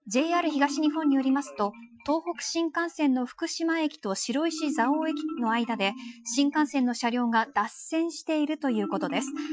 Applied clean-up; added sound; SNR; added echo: classical method Wiener filter.